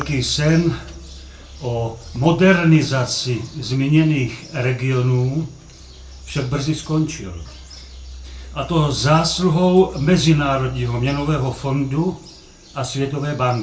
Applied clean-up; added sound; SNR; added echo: none; Bird vocalization, bird call, bird song; 18 dB; reverberation time 0.3 s.